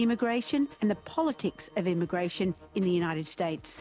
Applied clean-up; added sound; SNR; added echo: none; none; none; none.